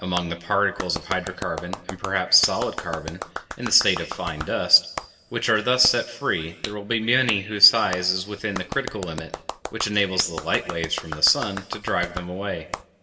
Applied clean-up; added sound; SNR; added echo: none; Clapping; 11 dB; reverberation time 1.0 s.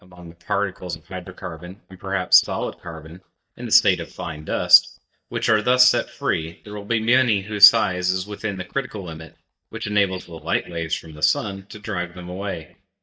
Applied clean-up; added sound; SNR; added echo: neural mask model DeepFilterNet 3.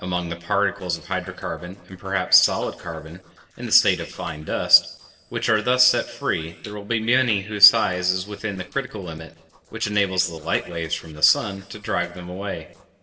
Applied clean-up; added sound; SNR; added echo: neural separator model SepFormer DNS4.